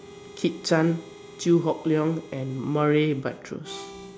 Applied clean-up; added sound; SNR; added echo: none; Harmonica; 19 dB; none.